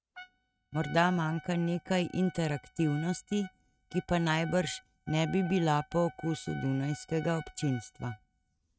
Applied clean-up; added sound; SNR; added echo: neural mask model RNNoise.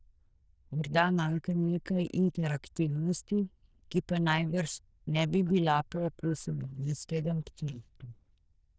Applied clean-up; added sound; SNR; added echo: neural diffusion model UNIVERSE++.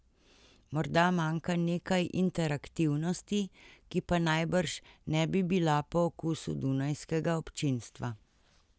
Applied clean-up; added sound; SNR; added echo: none; none; none; none.